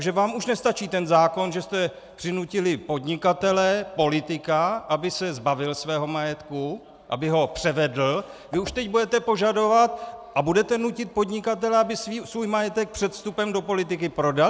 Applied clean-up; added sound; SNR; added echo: none; none; none; none.